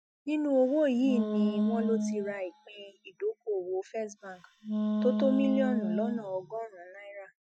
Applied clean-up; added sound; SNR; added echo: classical method Wiener filter.